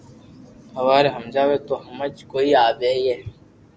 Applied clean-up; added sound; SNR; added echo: none; none; none; none.